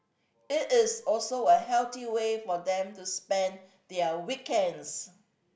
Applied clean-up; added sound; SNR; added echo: none; none; none; none.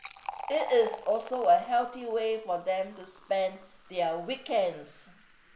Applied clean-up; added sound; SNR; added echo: none; Fill (with liquid); 15 dB; none.